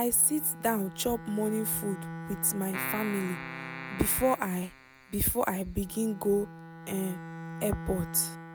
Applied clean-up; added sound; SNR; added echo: none; Bowed string instrument + Keyboard (musical); 11 dB; none.